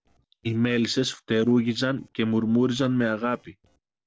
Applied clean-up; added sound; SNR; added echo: neural separator model SepFormer DNS4.